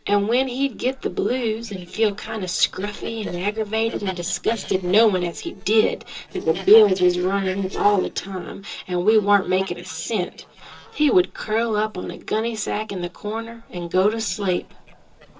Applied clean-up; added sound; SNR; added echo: neural separator model SepFormer DNS4.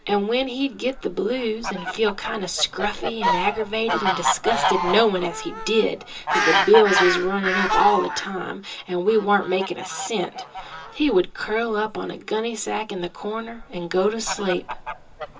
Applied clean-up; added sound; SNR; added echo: none; Fowl; 4 dB; reverberation time 0.2 s.